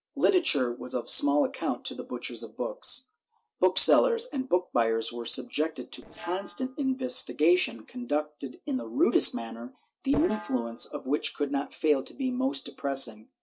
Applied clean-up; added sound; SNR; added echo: neural separator model SepFormer DNS4.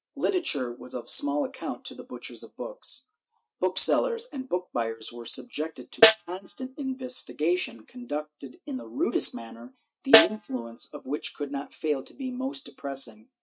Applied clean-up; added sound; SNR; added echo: neural mask model RNNoise.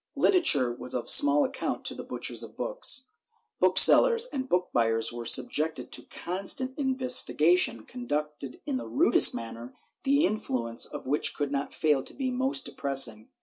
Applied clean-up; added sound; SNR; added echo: none; none; none; none.